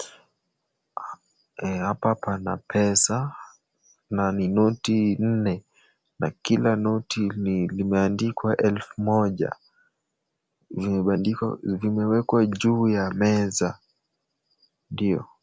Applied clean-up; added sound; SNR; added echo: none; none; none; none.